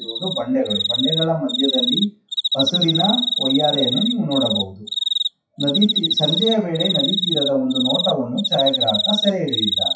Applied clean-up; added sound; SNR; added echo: classical method WPE with log-MMSE.